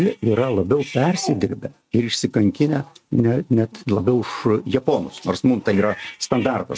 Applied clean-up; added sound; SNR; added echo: neural mask model RNNoise.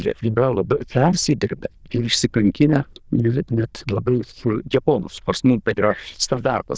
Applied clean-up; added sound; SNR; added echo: neural diffusion model UNIVERSE++.